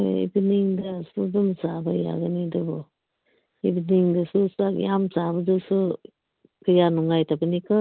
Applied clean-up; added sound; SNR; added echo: none; none; none; none.